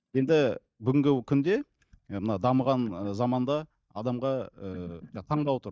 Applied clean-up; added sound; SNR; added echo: neural mask model DeepFilterNet 3.